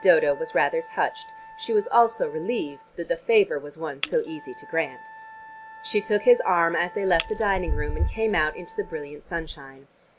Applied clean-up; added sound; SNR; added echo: none; Shatter + Wind instrument, woodwind instrument; 17 dB; none.